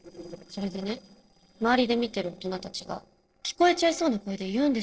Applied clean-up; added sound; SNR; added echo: neural separator model SepFormer DNS4.